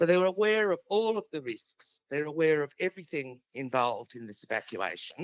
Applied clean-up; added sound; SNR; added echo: neural mask model Resemble Enhance denoiser.